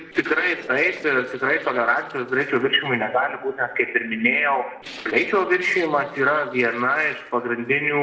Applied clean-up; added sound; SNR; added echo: neural separator model SepFormer DNS4.